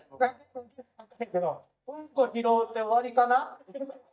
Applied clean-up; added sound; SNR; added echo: neural mask model DeepFilterNet 3.